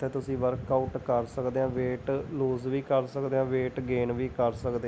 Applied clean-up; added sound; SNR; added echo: none; none; none; none.